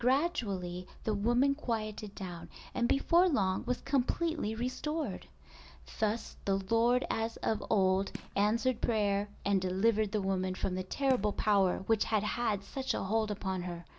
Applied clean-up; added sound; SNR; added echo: none; Fireworks; 19 dB; none.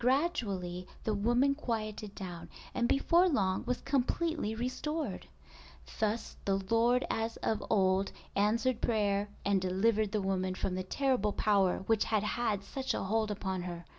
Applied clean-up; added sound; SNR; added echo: none; none; none; none.